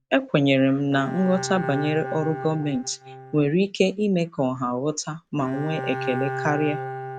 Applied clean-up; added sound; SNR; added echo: neural mask model RNNoise.